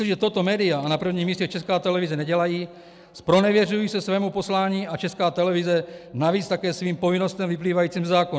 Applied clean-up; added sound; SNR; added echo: none; none; none; none.